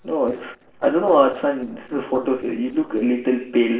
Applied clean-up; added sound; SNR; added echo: neural separator model SepFormer DNS4.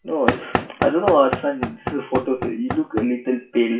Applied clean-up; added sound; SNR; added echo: classical method WPE with log-MMSE.